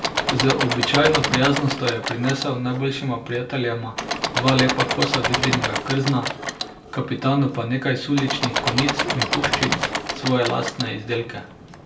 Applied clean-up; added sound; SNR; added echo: none; Engine / Mechanisms; 2 dB; reverberation time 0.2 s.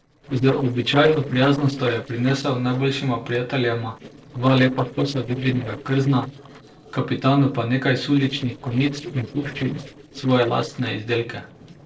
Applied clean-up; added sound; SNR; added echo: neural separator model SepFormer DNS4.